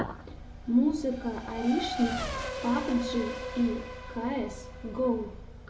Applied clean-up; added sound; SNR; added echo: none; Race car, auto racing / Accelerating, revving, vroom; 9 dB; reverberation time 0.4 s.